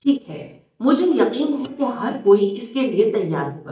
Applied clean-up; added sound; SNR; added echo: neural mask model DeepFilterNet 3.